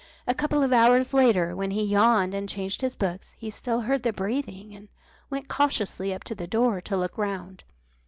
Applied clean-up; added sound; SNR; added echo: none; none; none; none.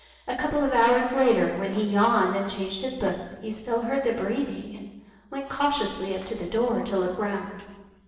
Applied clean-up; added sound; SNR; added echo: neural separator model SepFormer DNS4.